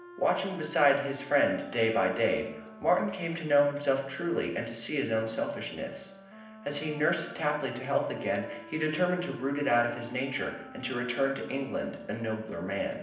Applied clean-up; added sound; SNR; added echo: none; Wind instrument, woodwind instrument; 20 dB; reverberation time 0.8 s.